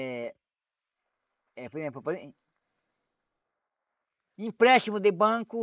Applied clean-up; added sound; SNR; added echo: neural mask model Resemble Enhance denoiser.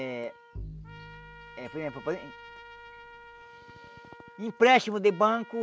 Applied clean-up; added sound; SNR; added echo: none; Trumpet + Bowed string instrument; 17 dB; none.